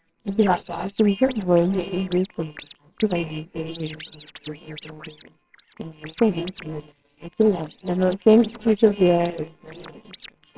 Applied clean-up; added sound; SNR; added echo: neural separator model SepFormer WHAMR!.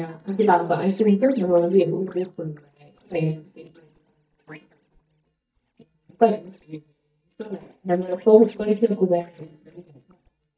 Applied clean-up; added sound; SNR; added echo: neural mask model DeepFilterNet 3.